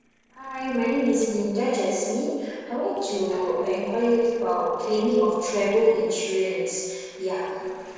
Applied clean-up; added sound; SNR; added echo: neural separator model SepFormer DNS4.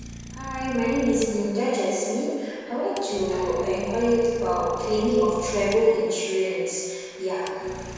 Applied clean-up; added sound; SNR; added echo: none; Idling; 15 dB; reverberation time 1.9 s.